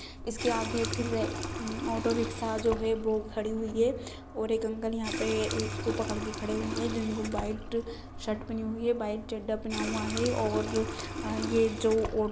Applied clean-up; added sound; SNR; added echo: none; Water tap, faucet; 5 dB; none.